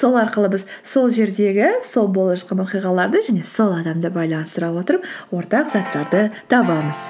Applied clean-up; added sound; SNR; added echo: none; none; none; none.